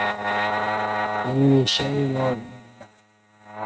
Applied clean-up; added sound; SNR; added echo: neural mask model RNNoise.